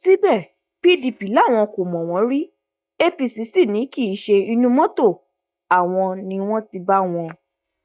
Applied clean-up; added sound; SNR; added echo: neural mask model DeepFilterNet 3.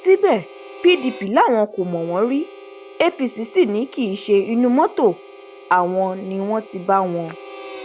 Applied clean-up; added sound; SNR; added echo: none; Harmonica; 20 dB; none.